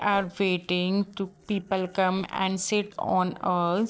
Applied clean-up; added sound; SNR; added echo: neural separator model SepFormer DNS4.